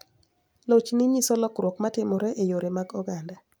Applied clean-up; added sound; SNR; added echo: none; none; none; none.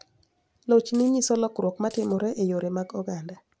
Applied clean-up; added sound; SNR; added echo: none; Coin (dropping); 16 dB; none.